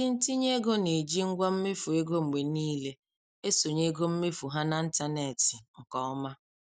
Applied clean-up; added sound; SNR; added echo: none; none; none; none.